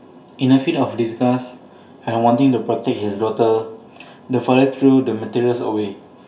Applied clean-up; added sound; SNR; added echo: none; none; none; reverberation time 0.2 s.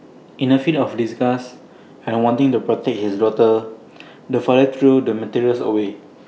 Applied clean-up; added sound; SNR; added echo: none; none; none; none.